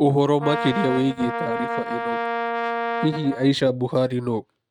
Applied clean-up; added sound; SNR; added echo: neural mask model RNNoise.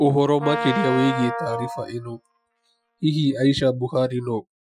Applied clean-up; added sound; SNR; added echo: classical method Wiener filter.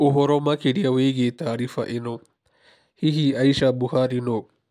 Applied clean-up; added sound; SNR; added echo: none; none; none; none.